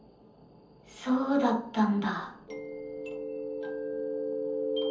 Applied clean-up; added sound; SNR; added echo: none; none; none; reverberation time 0.7 s.